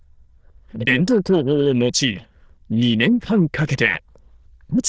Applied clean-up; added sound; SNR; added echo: neural diffusion model UNIVERSE++.